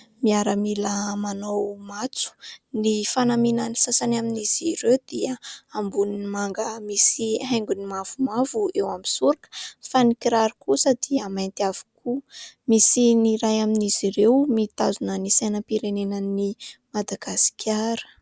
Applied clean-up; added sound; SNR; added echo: none; none; none; none.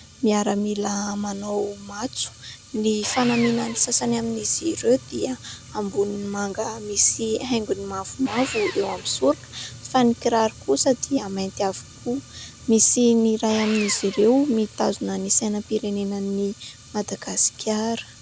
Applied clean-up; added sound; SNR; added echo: none; Sawing + Fire; 16 dB; none.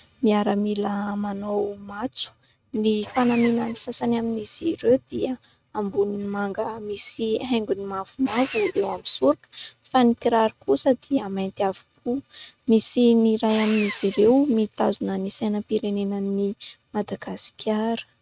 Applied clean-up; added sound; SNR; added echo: neural mask model RNNoise.